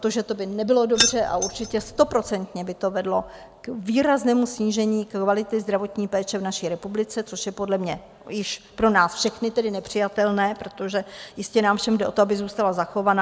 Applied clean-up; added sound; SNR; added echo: none; Keys jangling; 3 dB; none.